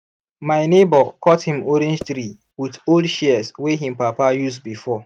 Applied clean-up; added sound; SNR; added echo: neural mask model RNNoise.